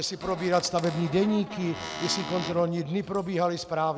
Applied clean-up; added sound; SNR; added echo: none; Squeak / Cupboard open or close; 10 dB; none.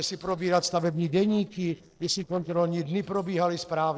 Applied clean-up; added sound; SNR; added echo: neural separator model SepFormer DNS4.